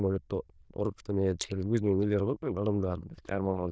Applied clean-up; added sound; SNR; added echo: neural diffusion model UNIVERSE++.